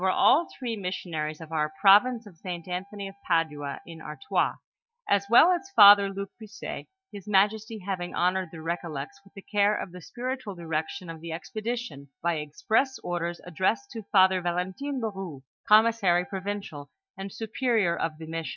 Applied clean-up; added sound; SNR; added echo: neural mask model DeepFilterNet 3.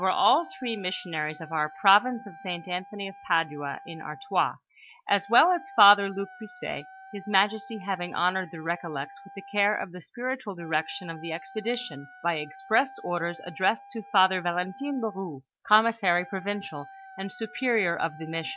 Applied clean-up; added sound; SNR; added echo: none; Wind instrument, woodwind instrument; 19 dB; none.